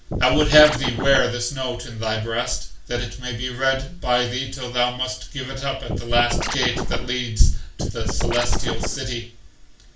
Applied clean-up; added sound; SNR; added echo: none; Scratching (performance technique); 3 dB; reverberation time 0.4 s.